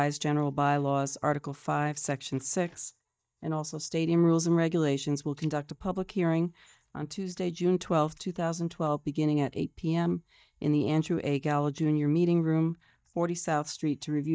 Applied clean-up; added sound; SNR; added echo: neural mask model DeepFilterNet 3.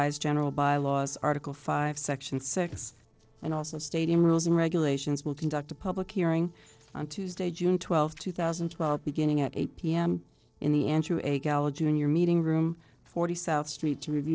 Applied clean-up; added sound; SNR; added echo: neural separator model SepFormer DNS4.